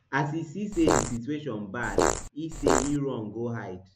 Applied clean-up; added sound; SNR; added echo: none; Fart; -4 dB; none.